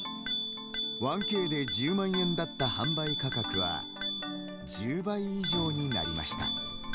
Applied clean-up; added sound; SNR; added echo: none; Bicycle bell; 2 dB; none.